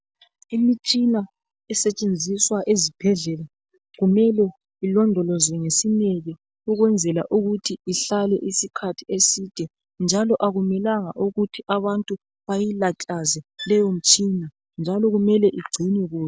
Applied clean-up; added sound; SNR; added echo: none; Bowed string instrument; 20 dB; none.